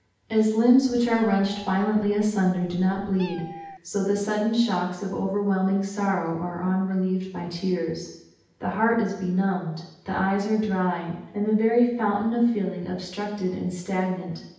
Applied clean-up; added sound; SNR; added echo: none; Meow; 20 dB; reverberation time 0.9 s.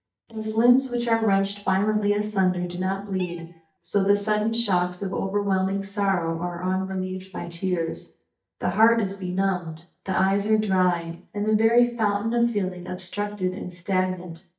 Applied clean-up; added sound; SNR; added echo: neural mask model DeepFilterNet 3.